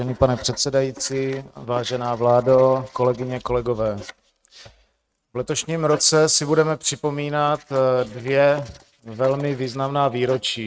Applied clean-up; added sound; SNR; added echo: neural mask model RNNoise.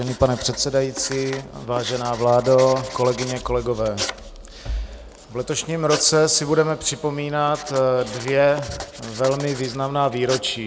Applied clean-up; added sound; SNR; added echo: none; Writing; 14 dB; none.